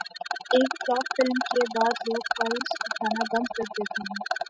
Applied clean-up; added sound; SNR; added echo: classical method spectral subtraction.